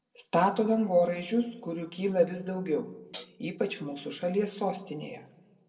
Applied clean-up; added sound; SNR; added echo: neural separator model SepFormer DNS4.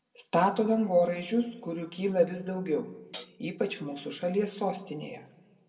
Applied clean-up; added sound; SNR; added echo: none; Hi-hat; 16 dB; reverberation time 1.0 s.